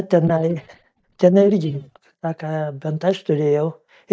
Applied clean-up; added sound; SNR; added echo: neural mask model DeepFilterNet 3.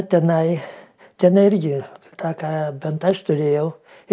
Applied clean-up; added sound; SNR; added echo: none; none; none; none.